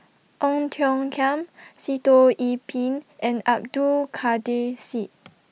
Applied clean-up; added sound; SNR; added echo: none; none; none; none.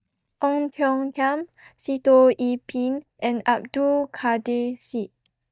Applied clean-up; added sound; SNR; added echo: neural mask model DeepFilterNet 3.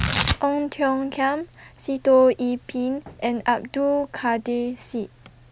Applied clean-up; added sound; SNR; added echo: none; Tearing; 10 dB; none.